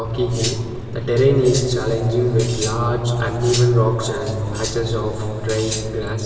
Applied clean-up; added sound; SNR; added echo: none; Cutlery, silverware; 11 dB; reverberation time 2.8 s.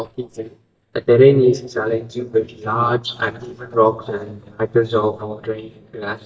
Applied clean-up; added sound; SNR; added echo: neural mask model DeepFilterNet 3.